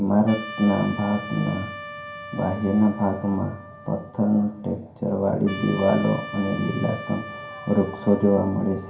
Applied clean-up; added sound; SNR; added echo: none; Trumpet; 14 dB; reverberation time 0.5 s.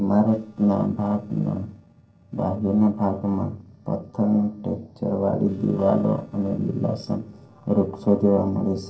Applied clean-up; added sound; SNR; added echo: neural separator model SepFormer DNS4.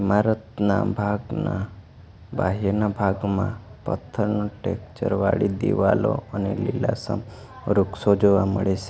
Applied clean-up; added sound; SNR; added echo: none; none; none; none.